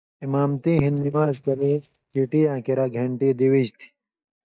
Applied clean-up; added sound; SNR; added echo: neural mask model DeepFilterNet 3.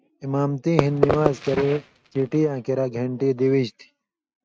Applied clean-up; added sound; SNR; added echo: neural mask model RNNoise.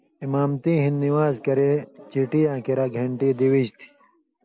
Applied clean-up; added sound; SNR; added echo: none; none; none; none.